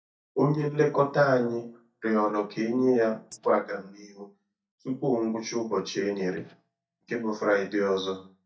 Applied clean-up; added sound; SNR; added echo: neural mask model DeepFilterNet 3.